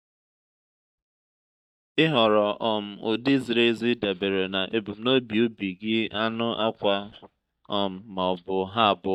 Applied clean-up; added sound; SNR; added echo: neural mask model DeepFilterNet 3.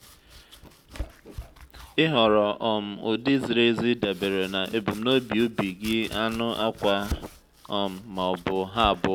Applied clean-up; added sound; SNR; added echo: none; Domestic sounds, home sounds; 16 dB; none.